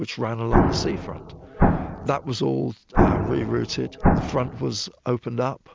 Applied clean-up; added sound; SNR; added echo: none; Explosion; -4 dB; none.